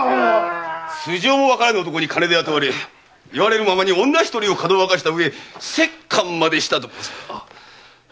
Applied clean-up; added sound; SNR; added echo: none; none; none; none.